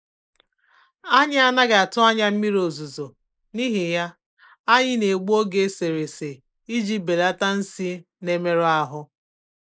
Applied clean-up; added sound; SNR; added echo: neural mask model Resemble Enhance denoiser.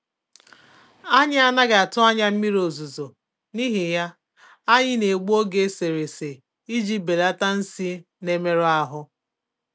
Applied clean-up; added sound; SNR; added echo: none; none; none; none.